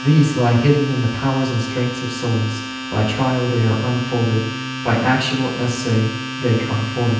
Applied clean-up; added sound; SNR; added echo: none; Domestic sounds, home sounds; 9 dB; reverberation time 0.9 s.